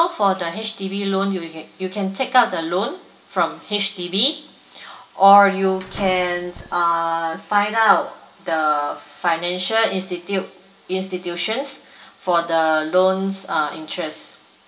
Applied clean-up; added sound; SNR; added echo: none; Slam; 17 dB; reverberation time 0.6 s.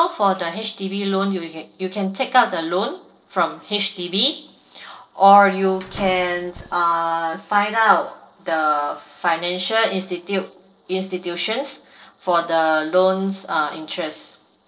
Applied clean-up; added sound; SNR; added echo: neural separator model SepFormer DNS4.